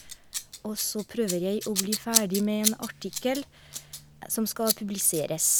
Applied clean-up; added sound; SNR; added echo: none; Scissors; 5 dB; none.